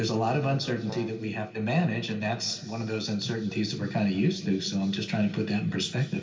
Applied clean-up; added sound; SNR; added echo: none; Brass instrument; 17 dB; reverberation time 2.5 s.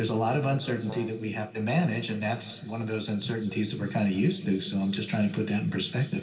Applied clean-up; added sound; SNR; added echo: neural separator model SepFormer DNS4.